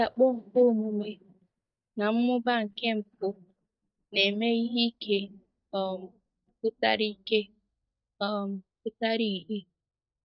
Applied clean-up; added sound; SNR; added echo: neural mask model DeepFilterNet 3.